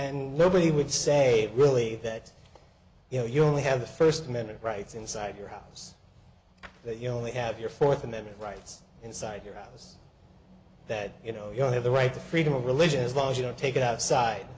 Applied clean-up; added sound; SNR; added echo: none; none; none; none.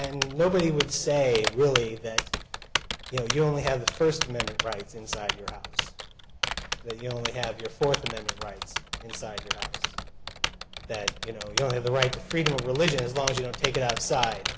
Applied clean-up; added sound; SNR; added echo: none; Typing; 4 dB; none.